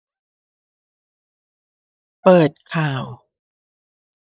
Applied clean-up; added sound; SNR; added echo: neural mask model DeepFilterNet 3.